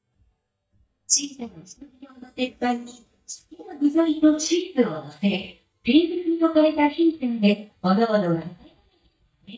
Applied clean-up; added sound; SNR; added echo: neural mask model DeepFilterNet 3.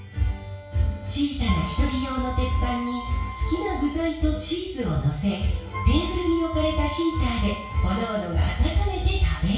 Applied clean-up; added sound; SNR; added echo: none; Wind instrument, woodwind instrument; 14 dB; reverberation time 0.6 s.